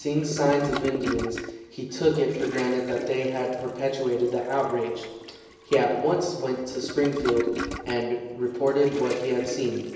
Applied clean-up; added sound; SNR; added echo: none; Toilet flush; 11 dB; reverberation time 1.0 s.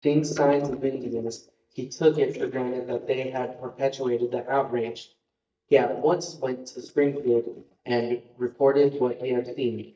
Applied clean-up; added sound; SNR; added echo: neural mask model DeepFilterNet 3.